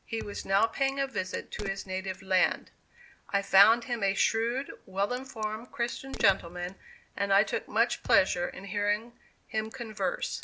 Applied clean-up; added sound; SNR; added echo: none; Thump, thud + Crack; 19 dB; none.